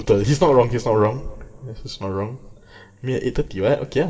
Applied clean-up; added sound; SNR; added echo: none; none; none; reverberation time 2.8 s.